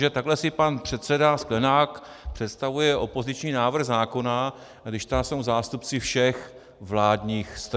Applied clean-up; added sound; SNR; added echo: none; none; none; none.